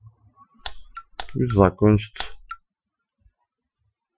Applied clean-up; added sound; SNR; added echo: classical method Wiener filter.